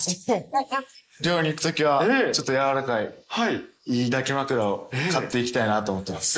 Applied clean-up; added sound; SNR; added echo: neural mask model Resemble Enhance denoiser.